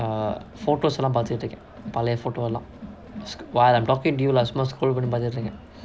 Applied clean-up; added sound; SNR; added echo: none; Crowd; 15 dB; none.